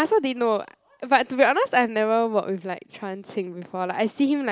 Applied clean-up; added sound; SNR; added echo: none; none; none; none.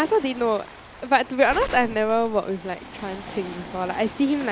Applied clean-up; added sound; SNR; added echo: none; Waves, surf + Gunshot, gunfire; 14 dB; none.